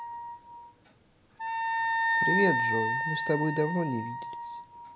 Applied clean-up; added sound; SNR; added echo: none; Wind instrument, woodwind instrument; -2 dB; none.